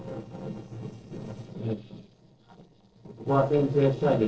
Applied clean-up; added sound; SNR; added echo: neural separator model SepFormer DNS4.